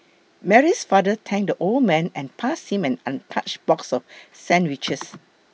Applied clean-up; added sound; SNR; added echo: none; none; none; none.